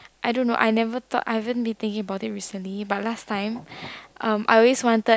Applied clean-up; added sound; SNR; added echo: none; none; none; none.